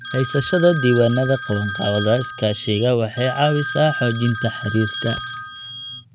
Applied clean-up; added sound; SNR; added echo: none; Telephone; 5 dB; none.